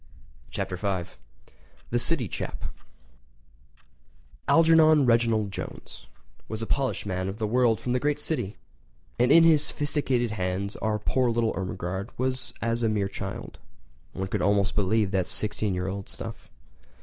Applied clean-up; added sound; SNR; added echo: neural mask model Resemble Enhance denoiser.